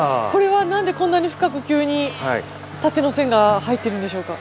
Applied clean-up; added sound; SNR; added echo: none; Acoustic guitar / Strum + Livestock, farm animals, working animals; 17 dB; none.